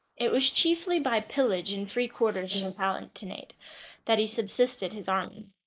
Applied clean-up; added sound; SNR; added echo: neural mask model Resemble Enhance denoiser.